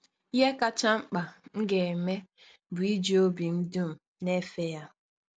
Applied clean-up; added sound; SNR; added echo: none; none; none; none.